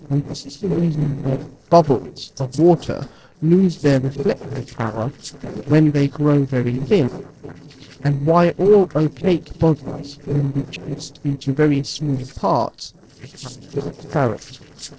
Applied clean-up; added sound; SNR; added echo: neural separator model SepFormer DNS4.